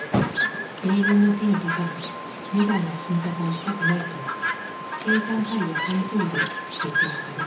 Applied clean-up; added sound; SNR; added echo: none; Chirp, tweet; 3 dB; reverberation time 0.6 s.